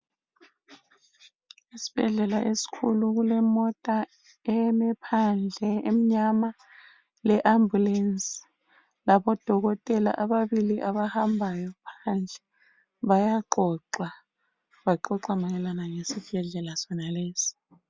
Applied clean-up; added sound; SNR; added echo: none; none; none; none.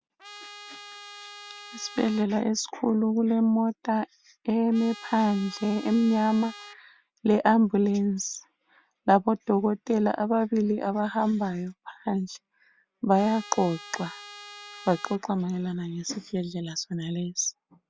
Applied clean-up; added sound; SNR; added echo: none; Trumpet; 18 dB; none.